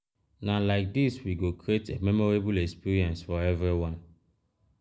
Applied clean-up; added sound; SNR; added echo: none; none; none; none.